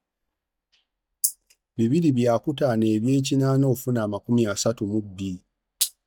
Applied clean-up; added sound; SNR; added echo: neural mask model DeepFilterNet 3.